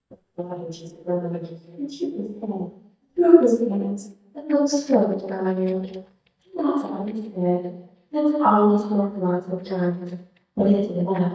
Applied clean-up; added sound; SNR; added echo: neural mask model DeepFilterNet 3.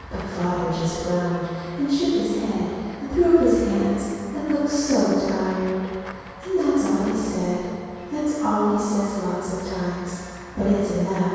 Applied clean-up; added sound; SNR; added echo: none; Walk, footsteps / Run / Bell; 19 dB; reverberation time 2.2 s.